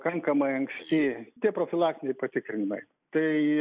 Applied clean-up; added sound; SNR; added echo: neural mask model Resemble Enhance denoiser.